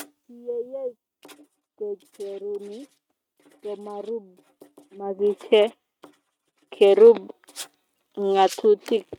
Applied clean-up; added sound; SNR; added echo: neural mask model RNNoise.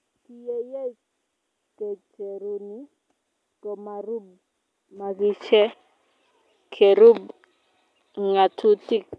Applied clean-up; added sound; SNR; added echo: none; none; none; none.